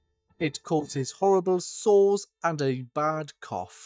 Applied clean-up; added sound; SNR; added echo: neural mask model DeepFilterNet 3.